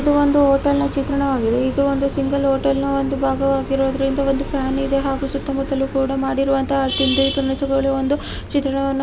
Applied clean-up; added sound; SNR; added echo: none; none; none; none.